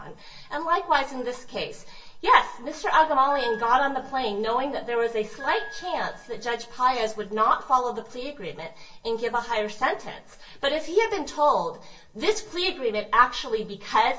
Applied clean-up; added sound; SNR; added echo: none; Piano; 18 dB; reverberation time 0.1 s.